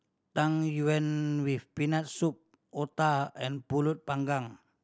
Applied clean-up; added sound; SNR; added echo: none; none; none; none.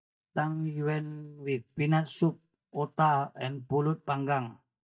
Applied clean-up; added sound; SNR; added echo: neural mask model DeepFilterNet 3.